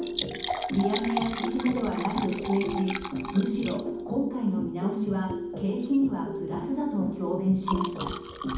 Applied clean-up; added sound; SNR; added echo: none; Liquid; 9 dB; reverberation time 1.2 s.